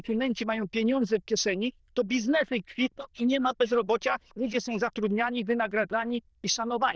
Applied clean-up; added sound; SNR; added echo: neural diffusion model UNIVERSE++.